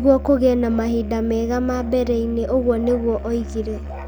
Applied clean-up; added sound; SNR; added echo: none; Musical instrument; 10 dB; none.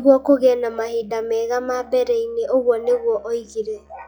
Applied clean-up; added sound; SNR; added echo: classical method log-MMSE.